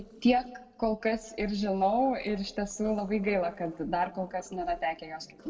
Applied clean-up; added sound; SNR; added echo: neural separator model SepFormer DNS4.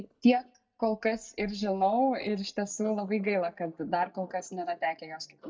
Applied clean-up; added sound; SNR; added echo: neural mask model DeepFilterNet 3.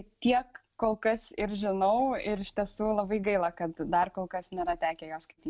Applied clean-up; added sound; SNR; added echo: none; none; none; none.